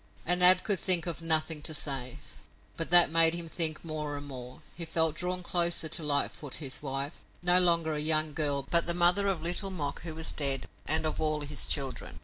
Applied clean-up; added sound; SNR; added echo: none; none; none; none.